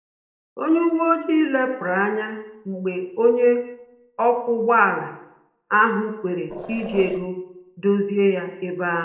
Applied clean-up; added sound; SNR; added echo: neural separator model SepFormer DNS4.